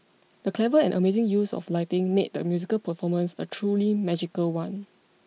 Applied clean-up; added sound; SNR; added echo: none; none; none; none.